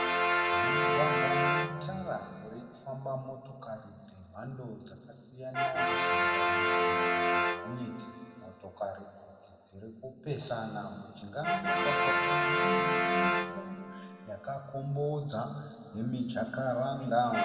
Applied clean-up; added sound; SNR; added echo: none; Brass instrument; -5 dB; reverberation time 2.2 s.